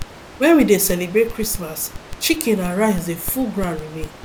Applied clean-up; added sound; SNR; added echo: none; Crackle; 12 dB; none.